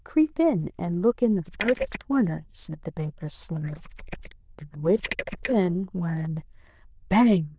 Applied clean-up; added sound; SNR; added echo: neural diffusion model UNIVERSE++.